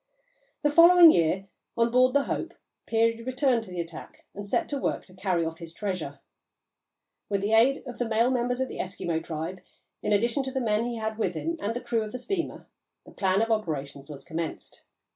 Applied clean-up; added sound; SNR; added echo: none; none; none; none.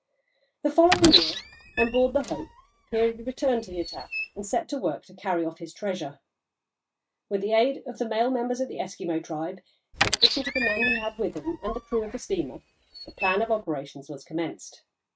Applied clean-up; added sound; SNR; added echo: neural mask model RNNoise.